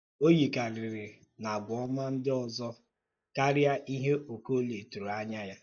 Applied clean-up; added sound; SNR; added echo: neural mask model DeepFilterNet 3.